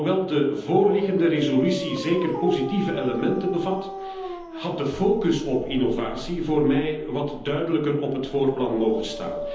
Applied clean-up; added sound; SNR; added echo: none; Dog; 12 dB; reverberation time 0.9 s.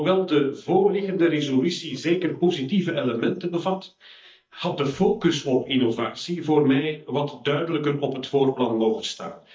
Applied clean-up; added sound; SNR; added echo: neural mask model DeepFilterNet 3.